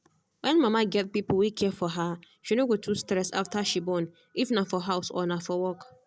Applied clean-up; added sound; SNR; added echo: none; none; none; none.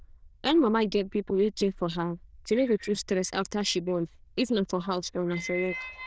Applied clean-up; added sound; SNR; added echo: neural diffusion model UNIVERSE++.